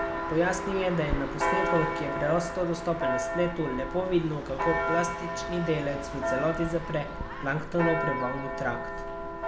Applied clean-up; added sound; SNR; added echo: none; Church bell; 2 dB; none.